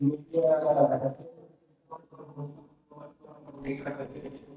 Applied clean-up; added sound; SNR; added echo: neural mask model DeepFilterNet 3.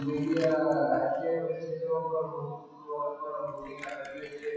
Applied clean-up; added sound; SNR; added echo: classical method WPE with log-MMSE.